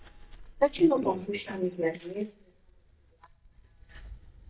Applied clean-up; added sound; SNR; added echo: neural mask model DeepFilterNet 3.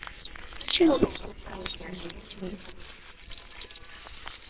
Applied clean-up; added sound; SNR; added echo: neural separator model SepFormer WHAMR!.